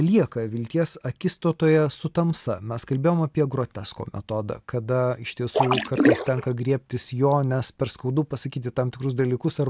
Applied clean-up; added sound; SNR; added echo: none; Splash, splatter; -1 dB; none.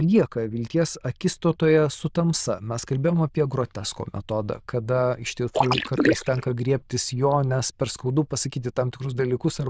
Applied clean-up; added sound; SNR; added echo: neural diffusion model UNIVERSE++.